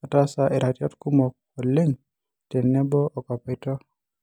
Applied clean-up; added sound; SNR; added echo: none; none; none; none.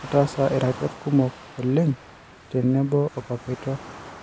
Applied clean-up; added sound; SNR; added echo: none; Waves, surf; 16 dB; none.